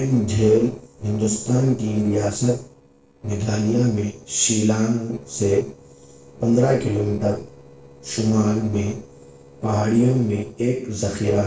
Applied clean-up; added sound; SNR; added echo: neural separator model SepFormer DNS4.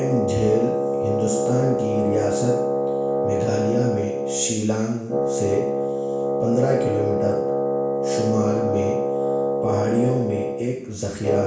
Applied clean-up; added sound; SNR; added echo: none; Wind instrument, woodwind instrument; -2 dB; reverberation time 0.7 s.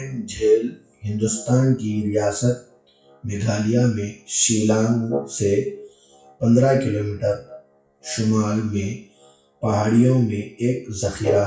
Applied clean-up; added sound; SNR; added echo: classical method WPE with log-MMSE.